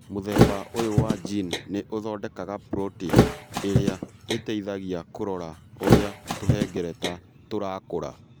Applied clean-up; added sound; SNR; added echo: none; Thump, thud; -4 dB; none.